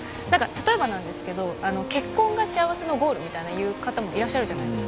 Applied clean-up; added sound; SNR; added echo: none; Buzz + Train; 14 dB; none.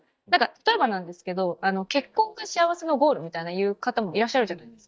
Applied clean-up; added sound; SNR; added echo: neural mask model DeepFilterNet 3.